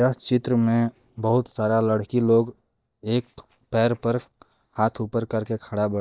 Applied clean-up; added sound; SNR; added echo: neural mask model DeepFilterNet 3.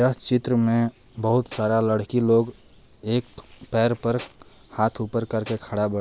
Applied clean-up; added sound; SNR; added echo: none; Tools; 18 dB; none.